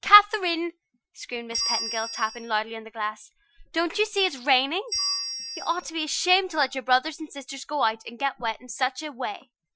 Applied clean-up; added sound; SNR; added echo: classical method Wiener filter.